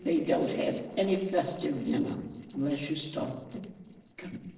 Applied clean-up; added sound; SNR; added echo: neural separator model SepFormer DNS4.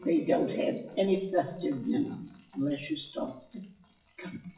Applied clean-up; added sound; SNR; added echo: classical method WPE with log-MMSE.